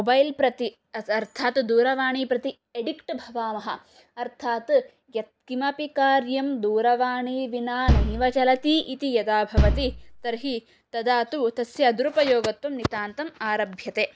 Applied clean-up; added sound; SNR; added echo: none; Bass drum; -1 dB; none.